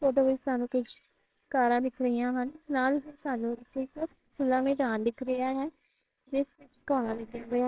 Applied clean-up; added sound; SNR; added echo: neural separator model SepFormer WHAMR!.